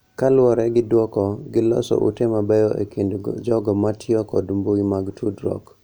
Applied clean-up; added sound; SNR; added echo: none; none; none; none.